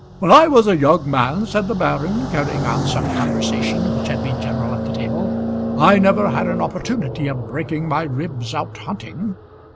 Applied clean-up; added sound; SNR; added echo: none; Car passing by; 5 dB; none.